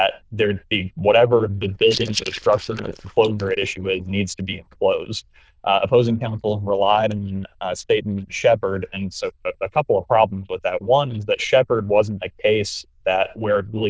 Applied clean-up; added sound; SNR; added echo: neural diffusion model UNIVERSE++.